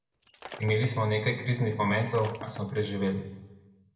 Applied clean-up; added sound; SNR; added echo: none; Shatter; 19 dB; reverberation time 1.0 s.